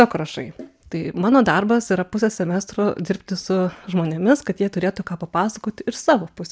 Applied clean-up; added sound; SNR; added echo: none; none; none; none.